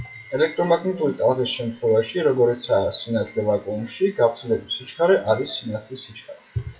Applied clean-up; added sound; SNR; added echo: classical method WPE with log-MMSE.